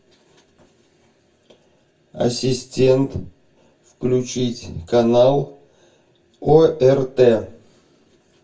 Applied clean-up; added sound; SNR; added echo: none; none; none; reverberation time 0.2 s.